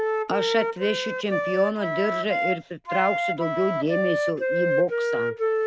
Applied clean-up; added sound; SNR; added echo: none; Wind instrument, woodwind instrument; -1 dB; none.